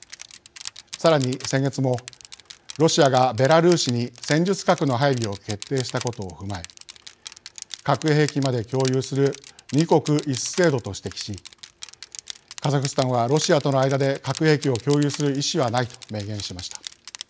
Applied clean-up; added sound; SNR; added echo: none; Crushing; 16 dB; none.